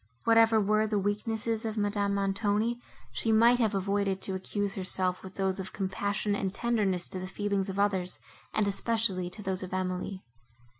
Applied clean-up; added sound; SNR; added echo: none; none; none; none.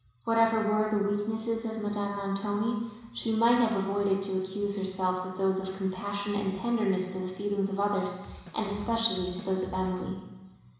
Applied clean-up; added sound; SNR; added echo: none; Drum kit; 17 dB; reverberation time 1.0 s.